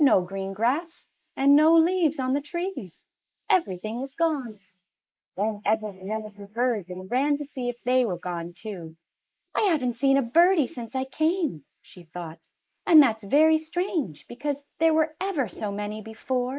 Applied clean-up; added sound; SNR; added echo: neural mask model Resemble Enhance denoiser.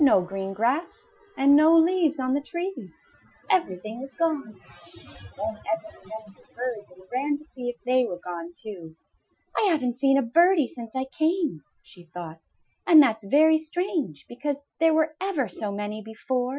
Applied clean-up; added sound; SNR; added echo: classical method Wiener filter.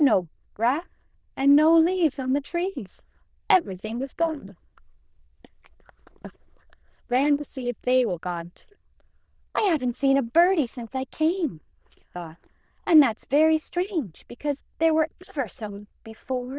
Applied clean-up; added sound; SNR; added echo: neural diffusion model UNIVERSE++.